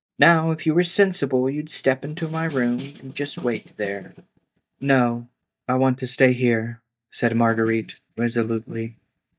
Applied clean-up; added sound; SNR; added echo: neural mask model DeepFilterNet 3.